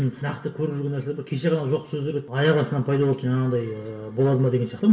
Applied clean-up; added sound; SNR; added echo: none; none; none; reverberation time 0.1 s.